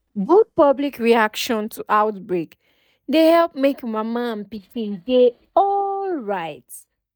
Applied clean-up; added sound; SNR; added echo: neural mask model DeepFilterNet 3.